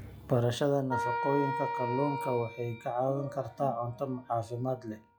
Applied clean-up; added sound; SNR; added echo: classical method log-MMSE.